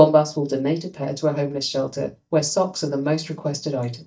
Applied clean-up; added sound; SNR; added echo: neural mask model DeepFilterNet 3.